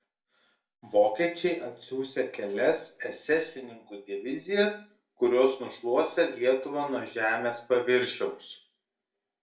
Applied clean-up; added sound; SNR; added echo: none; none; none; reverberation time 0.3 s.